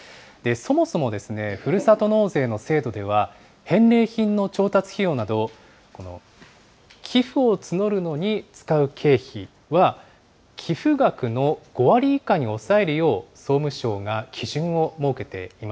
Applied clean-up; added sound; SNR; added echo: none; none; none; none.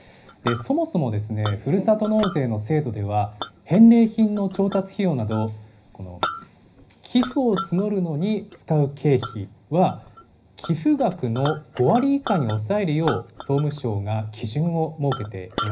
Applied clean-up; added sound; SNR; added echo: none; Chink, clink; 14 dB; reverberation time 0.5 s.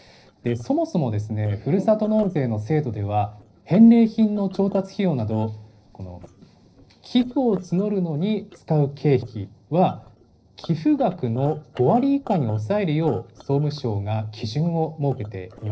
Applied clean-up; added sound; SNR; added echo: neural separator model SepFormer DNS4.